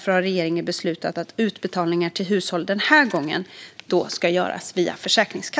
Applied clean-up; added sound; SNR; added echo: none; none; none; none.